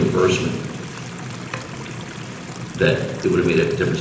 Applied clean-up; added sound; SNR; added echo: none; Stream; 16 dB; reverberation time 0.9 s.